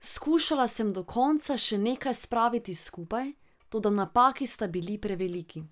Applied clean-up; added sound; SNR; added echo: none; none; none; none.